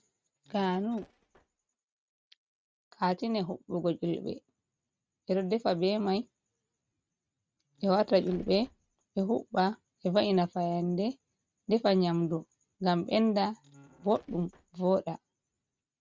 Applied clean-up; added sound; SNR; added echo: neural mask model RNNoise.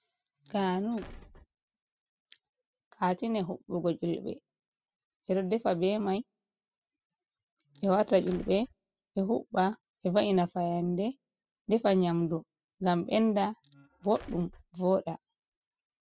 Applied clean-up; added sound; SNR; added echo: classical method spectral subtraction.